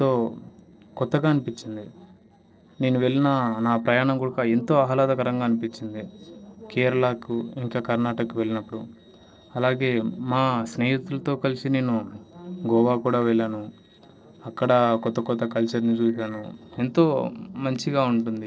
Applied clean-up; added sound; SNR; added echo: neural separator model SepFormer DNS4.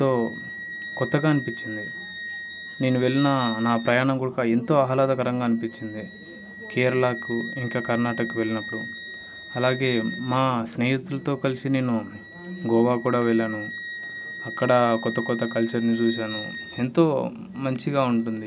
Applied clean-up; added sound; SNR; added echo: none; Wind instrument, woodwind instrument; 13 dB; none.